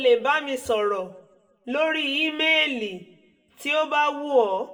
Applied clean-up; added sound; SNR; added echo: none; none; none; reverberation time 0.5 s.